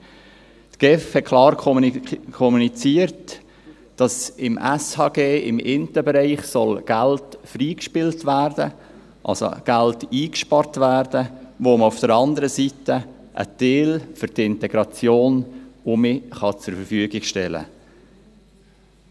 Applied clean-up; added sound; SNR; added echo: none; none; none; none.